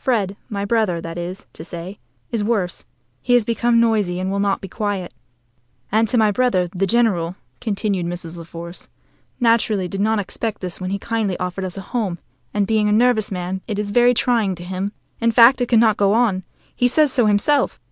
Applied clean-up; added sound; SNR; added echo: none; none; none; none.